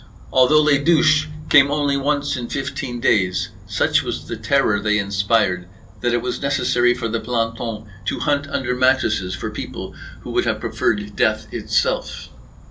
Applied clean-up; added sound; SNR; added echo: none; Insect; 18 dB; reverberation time 0.2 s.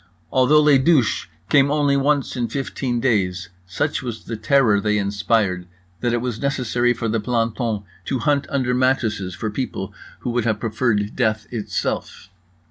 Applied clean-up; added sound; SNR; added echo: none; none; none; none.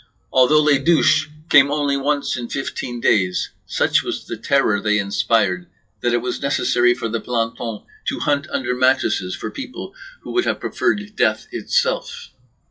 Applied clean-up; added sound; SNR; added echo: classical method WPE with log-MMSE.